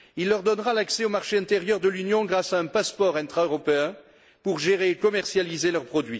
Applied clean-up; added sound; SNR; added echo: none; none; none; none.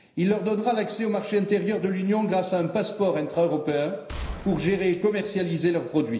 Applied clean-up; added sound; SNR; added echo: none; Gunshot, gunfire; 13 dB; reverberation time 0.9 s.